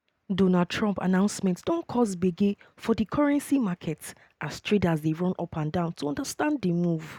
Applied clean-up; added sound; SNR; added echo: none; none; none; none.